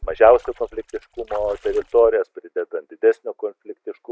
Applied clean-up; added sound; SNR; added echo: neural mask model RNNoise.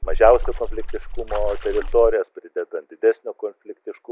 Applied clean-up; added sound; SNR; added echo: none; Splash, splatter; 2 dB; none.